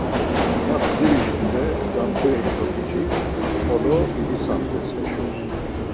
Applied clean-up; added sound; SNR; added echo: none; Subway, metro, underground; -3 dB; none.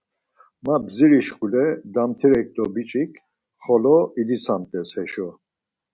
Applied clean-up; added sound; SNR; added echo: none; none; none; none.